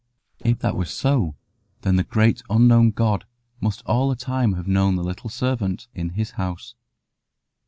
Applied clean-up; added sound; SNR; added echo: neural mask model Resemble Enhance denoiser.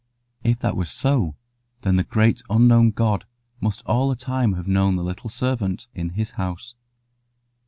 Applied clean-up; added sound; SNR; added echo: none; none; none; none.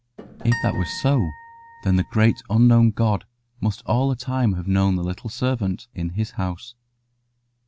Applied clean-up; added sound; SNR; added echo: none; Tap + Harp; 15 dB; none.